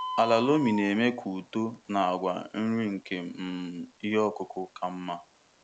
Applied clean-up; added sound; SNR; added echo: none; Bird; 14 dB; none.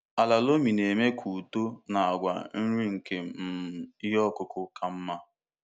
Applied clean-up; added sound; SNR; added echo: none; none; none; none.